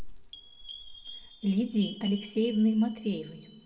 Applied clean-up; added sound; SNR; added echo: none; Chime; 17 dB; reverberation time 1.0 s.